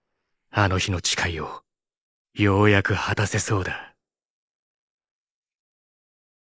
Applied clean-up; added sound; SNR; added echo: neural mask model Resemble Enhance denoiser.